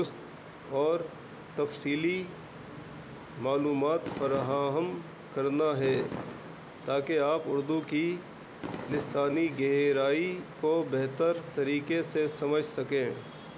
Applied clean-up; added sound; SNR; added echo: none; Fireworks; 12 dB; none.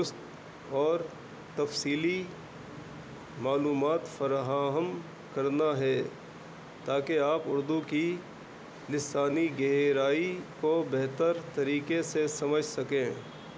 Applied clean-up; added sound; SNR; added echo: none; none; none; none.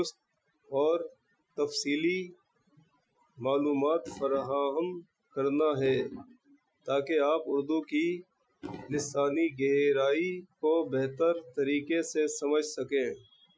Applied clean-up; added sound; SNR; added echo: classical method Wiener filter.